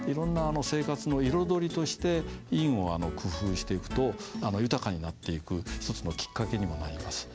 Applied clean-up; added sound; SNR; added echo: none; none; none; none.